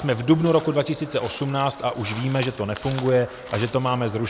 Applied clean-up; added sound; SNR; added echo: none; Crow; 18 dB; none.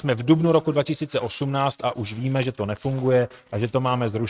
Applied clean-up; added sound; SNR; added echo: neural mask model RNNoise.